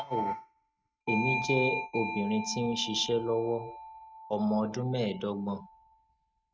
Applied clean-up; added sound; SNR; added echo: neural mask model RNNoise.